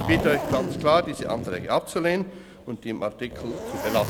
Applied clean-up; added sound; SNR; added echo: none; Zipper (clothing); 6 dB; none.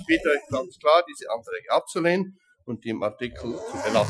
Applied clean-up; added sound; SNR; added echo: classical method Wiener filter.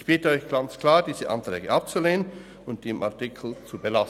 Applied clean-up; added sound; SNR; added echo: none; none; none; none.